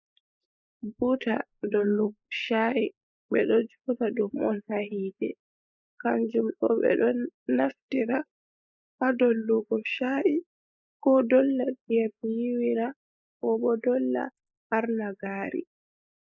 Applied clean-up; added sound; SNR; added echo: neural mask model Resemble Enhance denoiser.